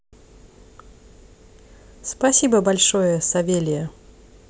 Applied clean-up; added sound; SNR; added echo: none; none; none; none.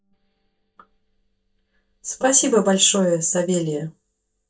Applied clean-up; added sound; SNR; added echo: neural mask model DeepFilterNet 3.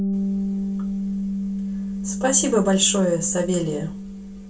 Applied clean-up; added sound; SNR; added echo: none; Bass guitar; 3 dB; reverberation time 0.2 s.